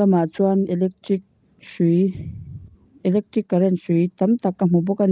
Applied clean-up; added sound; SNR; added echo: none; none; none; none.